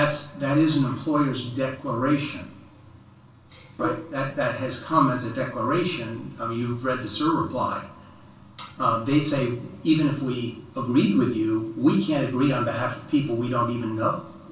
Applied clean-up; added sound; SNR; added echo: none; none; none; reverberation time 0.3 s.